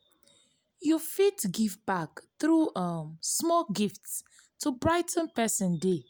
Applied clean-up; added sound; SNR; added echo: none; none; none; none.